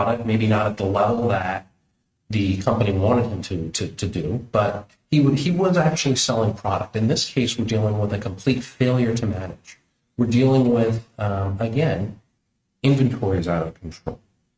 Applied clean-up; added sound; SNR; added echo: neural mask model RNNoise.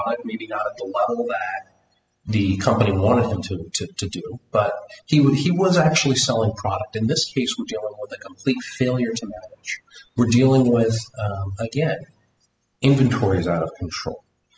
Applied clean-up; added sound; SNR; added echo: classical method spectral subtraction.